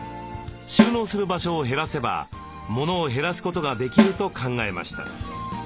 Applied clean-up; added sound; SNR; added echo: none; Snare drum; -2 dB; none.